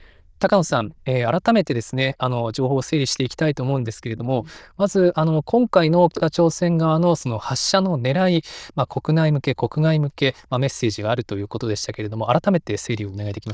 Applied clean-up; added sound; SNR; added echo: neural diffusion model UNIVERSE++.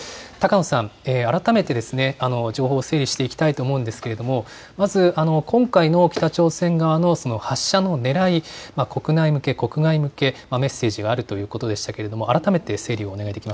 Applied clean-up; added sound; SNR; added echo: none; none; none; none.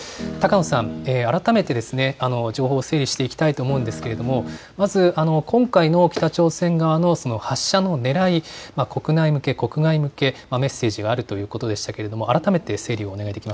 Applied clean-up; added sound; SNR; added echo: none; Guitar; 9 dB; none.